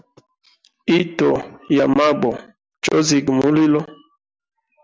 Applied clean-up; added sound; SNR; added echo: none; none; none; none.